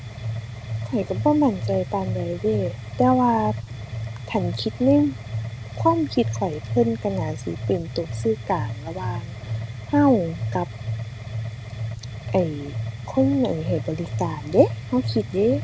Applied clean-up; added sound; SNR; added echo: none; Mechanisms; 6 dB; none.